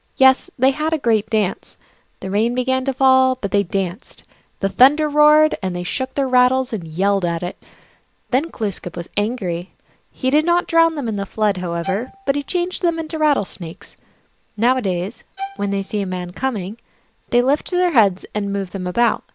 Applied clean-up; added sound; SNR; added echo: none; Bowed string instrument; 14 dB; none.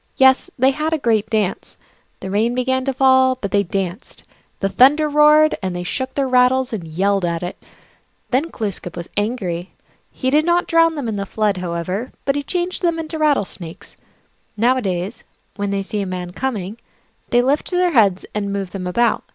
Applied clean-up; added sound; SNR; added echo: none; none; none; none.